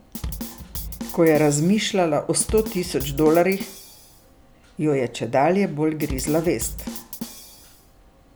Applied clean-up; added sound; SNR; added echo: none; Drum kit; 11 dB; none.